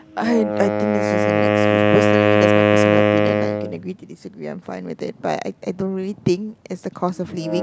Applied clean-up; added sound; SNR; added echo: none; Wind instrument, woodwind instrument; -5 dB; none.